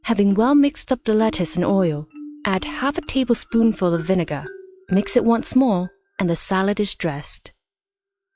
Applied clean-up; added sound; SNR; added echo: classical method log-MMSE.